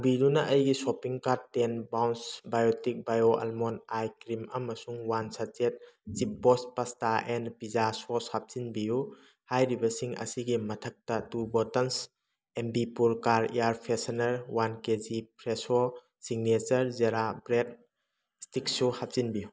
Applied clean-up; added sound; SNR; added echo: none; none; none; none.